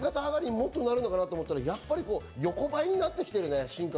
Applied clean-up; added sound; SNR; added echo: none; none; none; none.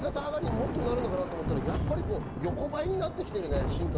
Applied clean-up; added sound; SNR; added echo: none; Thunder; 0 dB; none.